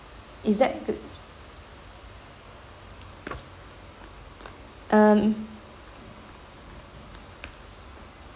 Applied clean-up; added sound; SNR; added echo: none; none; none; none.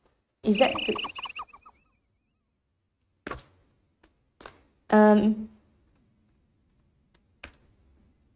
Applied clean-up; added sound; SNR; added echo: neural mask model RNNoise.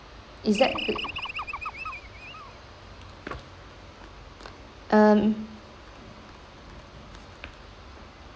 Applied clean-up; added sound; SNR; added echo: none; Animal; 6 dB; none.